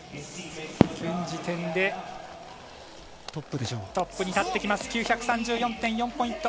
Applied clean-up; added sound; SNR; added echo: none; Fireworks; 3 dB; none.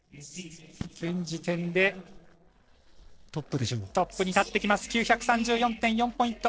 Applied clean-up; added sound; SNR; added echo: neural separator model SepFormer DNS4.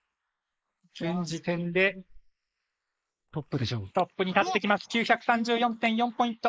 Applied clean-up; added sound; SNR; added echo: neural mask model Resemble Enhance denoiser.